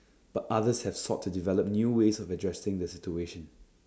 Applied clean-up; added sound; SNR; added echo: none; none; none; none.